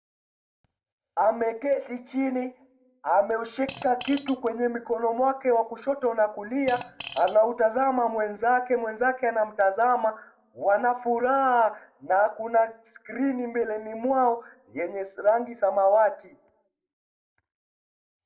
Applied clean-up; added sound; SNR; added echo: none; Fart; 15 dB; reverberation time 0.3 s.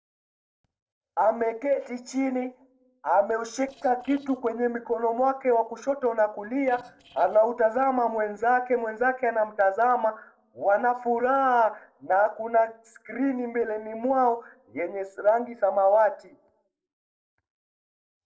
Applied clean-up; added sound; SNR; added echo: neural separator model SepFormer DNS4.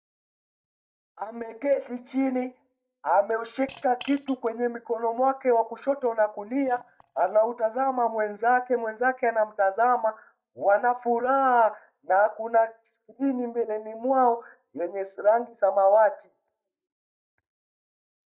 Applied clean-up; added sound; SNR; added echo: neural mask model DeepFilterNet 3.